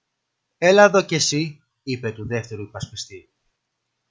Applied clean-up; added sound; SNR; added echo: none; none; none; none.